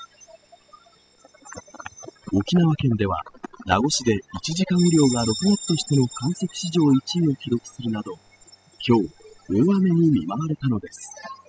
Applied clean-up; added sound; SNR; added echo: classical method spectral subtraction.